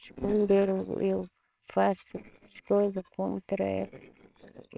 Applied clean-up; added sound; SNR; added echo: neural separator model SepFormer WHAMR!.